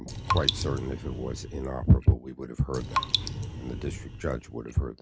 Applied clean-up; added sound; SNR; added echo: none; Raindrop; 5 dB; none.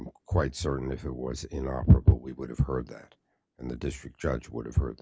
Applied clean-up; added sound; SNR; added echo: none; none; none; none.